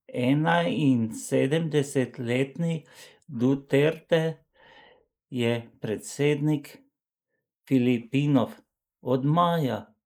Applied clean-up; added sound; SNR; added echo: neural mask model Resemble Enhance denoiser.